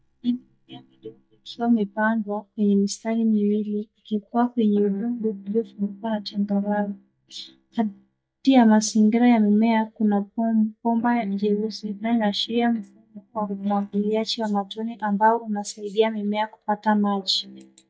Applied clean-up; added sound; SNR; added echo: neural mask model DeepFilterNet 3.